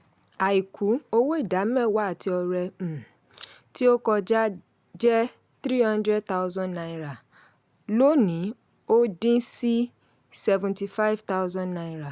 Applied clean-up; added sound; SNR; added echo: none; none; none; none.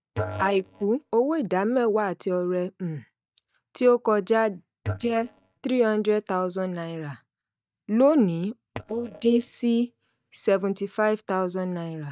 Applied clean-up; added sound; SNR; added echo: neural mask model DeepFilterNet 3.